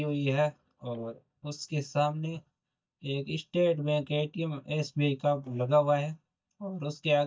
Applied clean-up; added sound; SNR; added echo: neural mask model DeepFilterNet 3.